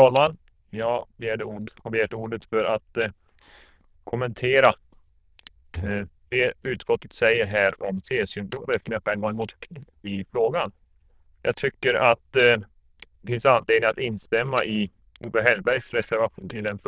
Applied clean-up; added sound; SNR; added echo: neural diffusion model UNIVERSE++.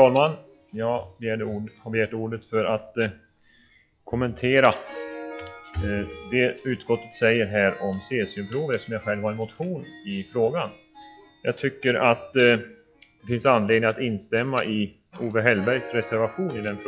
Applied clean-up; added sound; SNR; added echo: classical method log-MMSE.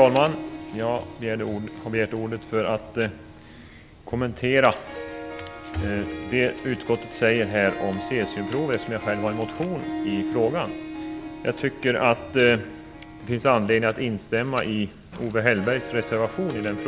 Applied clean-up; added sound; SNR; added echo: none; Harp; 11 dB; none.